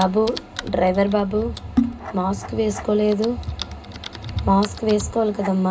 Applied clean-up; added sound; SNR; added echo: none; Typing; 10 dB; reverberation time 0.2 s.